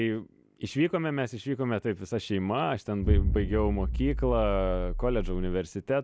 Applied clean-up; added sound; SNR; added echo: none; Explosion; 0 dB; none.